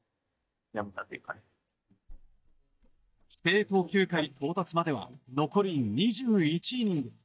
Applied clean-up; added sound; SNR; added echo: neural mask model DeepFilterNet 3.